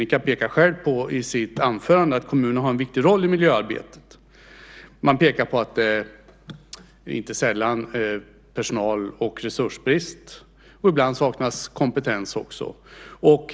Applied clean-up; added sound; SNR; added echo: none; none; none; none.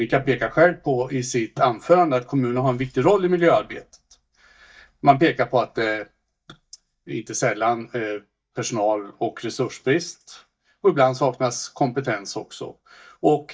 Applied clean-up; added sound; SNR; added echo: neural mask model DeepFilterNet 3.